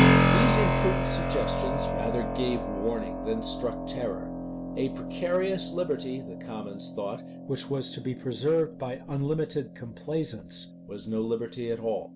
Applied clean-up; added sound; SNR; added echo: none; Keyboard (musical); -2 dB; none.